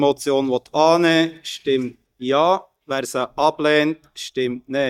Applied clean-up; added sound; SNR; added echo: neural mask model DeepFilterNet 3.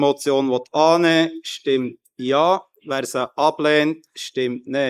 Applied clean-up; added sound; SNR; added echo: neural mask model Resemble Enhance denoiser.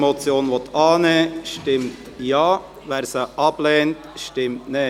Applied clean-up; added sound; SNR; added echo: none; none; none; none.